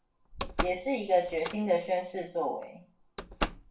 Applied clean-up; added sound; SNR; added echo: none; Slam; 7 dB; reverberation time 0.3 s.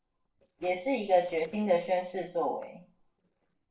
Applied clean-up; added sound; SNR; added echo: neural separator model SepFormer DNS4.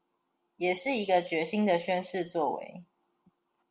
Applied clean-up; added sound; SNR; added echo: none; none; none; none.